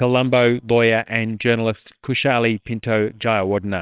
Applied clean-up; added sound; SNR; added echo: neural separator model SepFormer WHAMR!.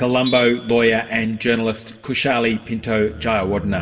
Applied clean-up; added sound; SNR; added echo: none; Tools; 19 dB; reverberation time 1.9 s.